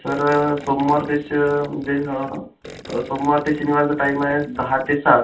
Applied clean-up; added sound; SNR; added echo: none; Gurgling; 19 dB; reverberation time 0.2 s.